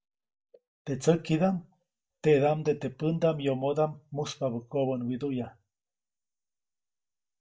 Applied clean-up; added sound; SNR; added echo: neural mask model DeepFilterNet 3.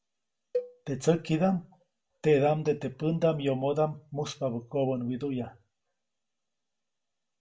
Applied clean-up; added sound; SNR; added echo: none; Cowbell; 10 dB; reverberation time 0.3 s.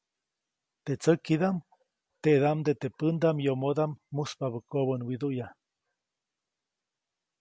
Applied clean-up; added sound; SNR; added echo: none; none; none; none.